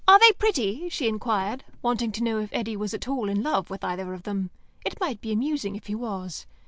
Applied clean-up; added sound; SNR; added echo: none; none; none; none.